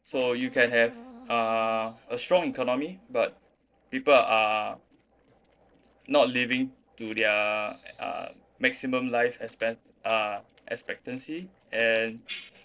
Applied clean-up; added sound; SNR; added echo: neural separator model SepFormer DNS4.